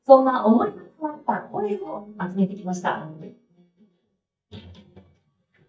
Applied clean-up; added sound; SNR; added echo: neural mask model DeepFilterNet 3.